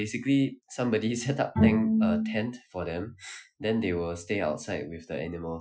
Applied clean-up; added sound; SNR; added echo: classical method Wiener filter.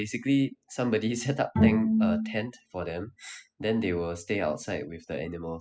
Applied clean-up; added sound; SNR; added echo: classical method spectral subtraction.